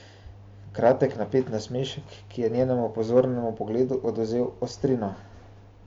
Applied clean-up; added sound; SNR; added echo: none; none; none; none.